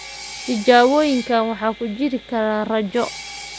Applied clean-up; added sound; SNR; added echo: none; Sawing; 16 dB; none.